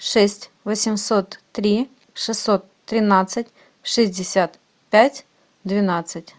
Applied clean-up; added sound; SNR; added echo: none; none; none; none.